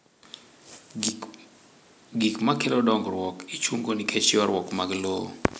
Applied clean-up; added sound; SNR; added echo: none; none; none; none.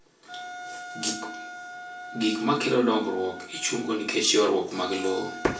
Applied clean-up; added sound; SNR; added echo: none; Wind instrument, woodwind instrument; 13 dB; reverberation time 0.3 s.